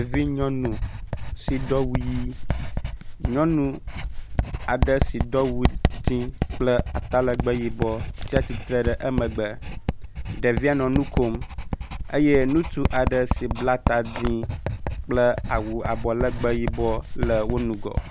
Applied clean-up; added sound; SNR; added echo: none; Writing; 2 dB; none.